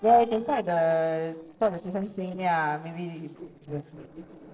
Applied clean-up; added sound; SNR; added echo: neural separator model SepFormer DNS4.